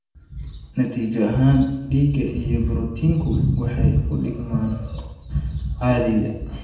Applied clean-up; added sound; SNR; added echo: none; none; none; reverberation time 0.7 s.